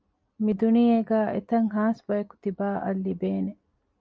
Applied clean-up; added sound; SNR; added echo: none; none; none; none.